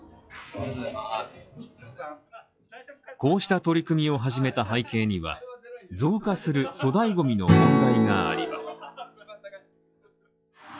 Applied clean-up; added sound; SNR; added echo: classical method log-MMSE.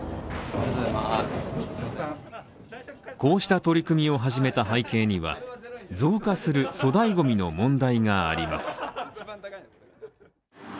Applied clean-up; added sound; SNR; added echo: none; none; none; none.